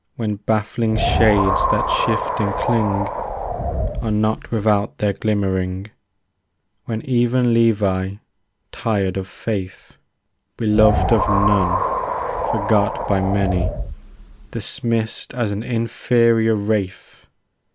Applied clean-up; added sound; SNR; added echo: none; Wind; 1 dB; none.